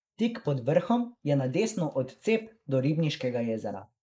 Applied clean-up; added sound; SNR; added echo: neural mask model Resemble Enhance denoiser.